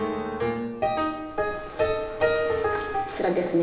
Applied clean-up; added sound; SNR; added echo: none; Wind; 20 dB; reverberation time 1.3 s.